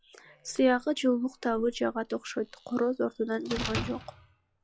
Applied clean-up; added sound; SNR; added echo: classical method log-MMSE.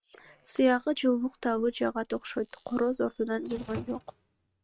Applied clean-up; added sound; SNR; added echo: neural mask model RNNoise.